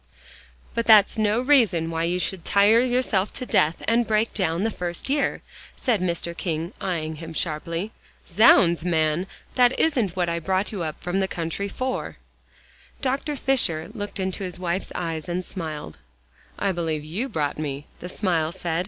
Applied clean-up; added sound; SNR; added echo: none; none; none; none.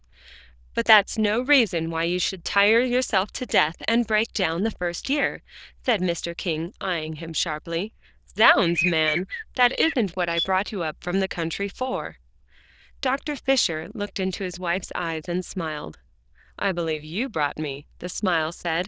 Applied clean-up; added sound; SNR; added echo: neural diffusion model UNIVERSE++.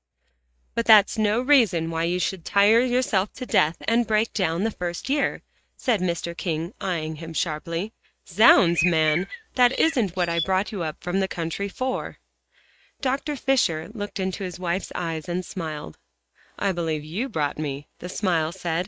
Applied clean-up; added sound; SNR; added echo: neural mask model RNNoise.